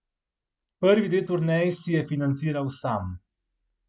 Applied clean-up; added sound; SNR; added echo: none; none; none; none.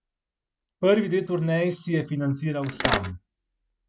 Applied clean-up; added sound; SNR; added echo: none; Mechanisms; 1 dB; none.